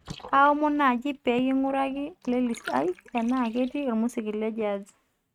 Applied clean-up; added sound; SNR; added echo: neural mask model RNNoise.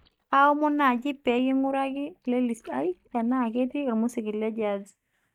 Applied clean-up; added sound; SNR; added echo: neural mask model DeepFilterNet 3.